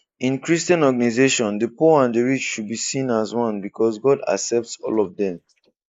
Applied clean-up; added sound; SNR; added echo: neural mask model Resemble Enhance denoiser.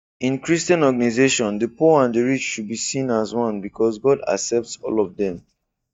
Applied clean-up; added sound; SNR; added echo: neural mask model DeepFilterNet 3.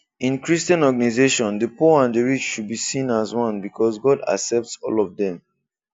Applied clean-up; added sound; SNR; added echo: none; none; none; none.